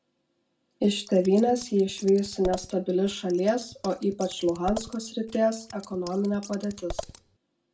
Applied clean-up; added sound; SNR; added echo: none; Scissors; 15 dB; reverberation time 0.2 s.